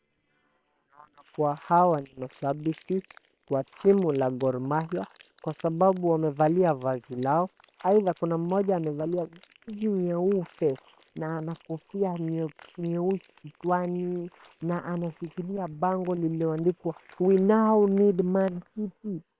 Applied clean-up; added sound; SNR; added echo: neural separator model SepFormer WHAM!.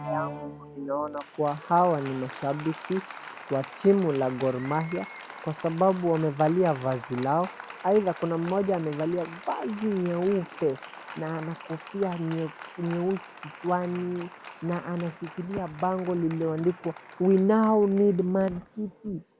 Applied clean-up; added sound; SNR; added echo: none; Applause; 16 dB; none.